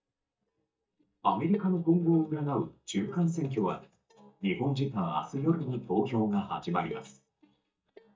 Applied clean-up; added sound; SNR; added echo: neural mask model DeepFilterNet 3.